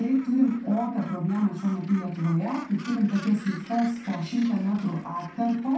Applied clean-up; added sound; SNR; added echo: none; Gull, seagull; 19 dB; reverberation time 0.6 s.